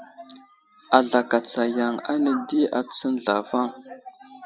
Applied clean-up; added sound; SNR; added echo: none; none; none; none.